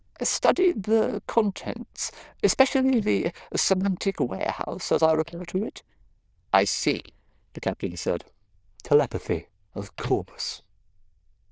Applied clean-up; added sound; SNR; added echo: neural diffusion model UNIVERSE++.